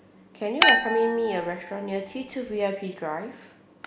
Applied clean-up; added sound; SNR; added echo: none; Chink, clink; -3 dB; none.